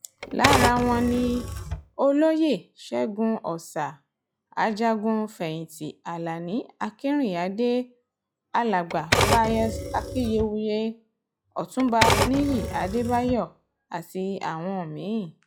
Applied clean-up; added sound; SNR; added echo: classical method log-MMSE.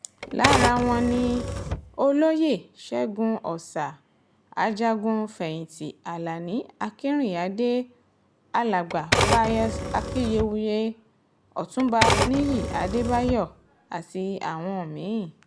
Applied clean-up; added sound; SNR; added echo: none; Typewriter; 1 dB; none.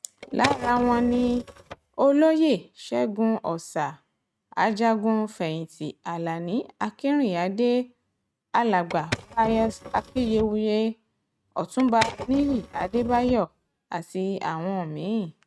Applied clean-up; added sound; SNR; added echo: neural mask model RNNoise.